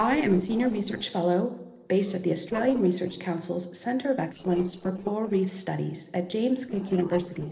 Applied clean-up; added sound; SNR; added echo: neural separator model SepFormer DNS4.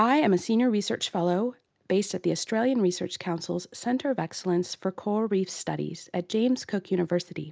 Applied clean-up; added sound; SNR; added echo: none; none; none; none.